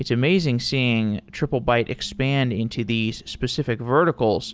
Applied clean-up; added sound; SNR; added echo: none; none; none; none.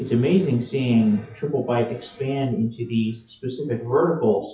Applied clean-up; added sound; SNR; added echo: classical method WPE with log-MMSE.